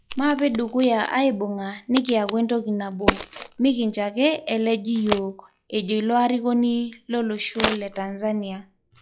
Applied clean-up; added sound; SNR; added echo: classical method log-MMSE.